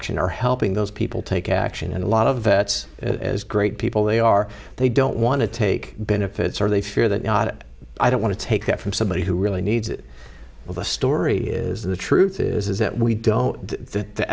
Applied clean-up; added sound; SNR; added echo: none; none; none; none.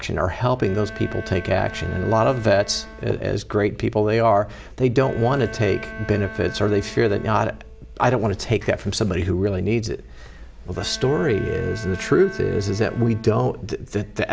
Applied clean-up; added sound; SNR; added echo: none; Bowed string instrument; 17 dB; none.